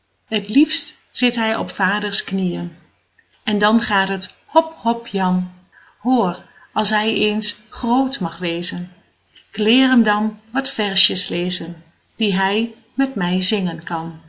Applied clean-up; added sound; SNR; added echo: none; none; none; none.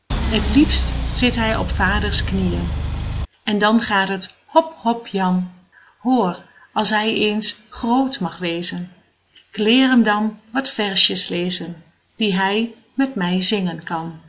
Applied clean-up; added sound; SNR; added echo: none; Engine; 1 dB; none.